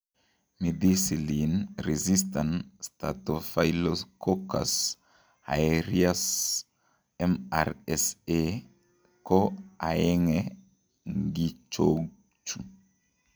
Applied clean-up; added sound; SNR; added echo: none; none; none; none.